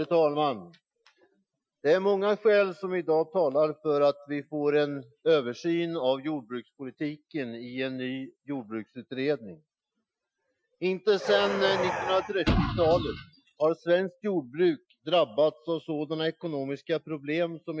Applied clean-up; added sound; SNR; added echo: classical method Wiener filter.